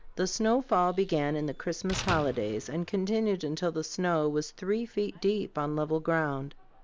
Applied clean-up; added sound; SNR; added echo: none; Slam; 15 dB; none.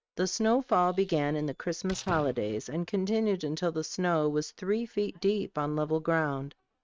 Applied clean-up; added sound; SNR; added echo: neural mask model RNNoise.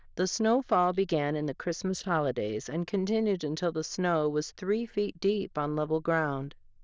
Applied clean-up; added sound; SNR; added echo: neural diffusion model UNIVERSE++.